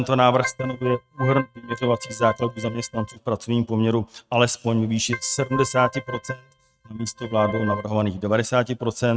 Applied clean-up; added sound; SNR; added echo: neural mask model RNNoise.